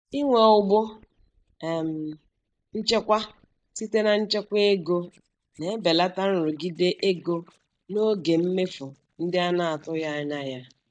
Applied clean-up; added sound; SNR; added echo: neural mask model DeepFilterNet 3.